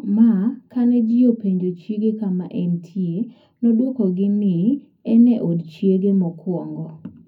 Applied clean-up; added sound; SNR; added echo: none; none; none; reverberation time 0.4 s.